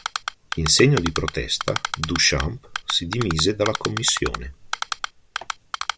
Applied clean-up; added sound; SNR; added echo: none; Typing; 7 dB; none.